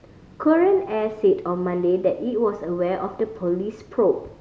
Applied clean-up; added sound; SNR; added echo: none; none; none; none.